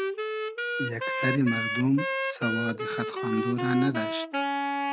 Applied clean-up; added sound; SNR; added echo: none; Wind instrument, woodwind instrument; 1 dB; none.